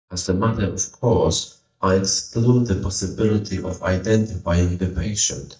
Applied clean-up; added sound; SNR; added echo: neural mask model DeepFilterNet 3.